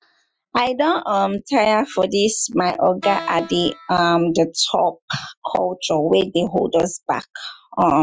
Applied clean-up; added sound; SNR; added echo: classical method Wiener filter.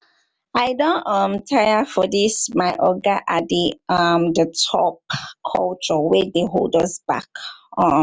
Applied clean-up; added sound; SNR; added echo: none; none; none; none.